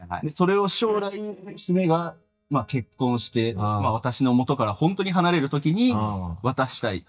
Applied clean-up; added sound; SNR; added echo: neural mask model DeepFilterNet 3.